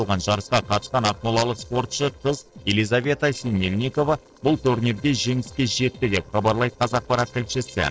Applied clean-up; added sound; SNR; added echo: neural separator model SepFormer DNS4.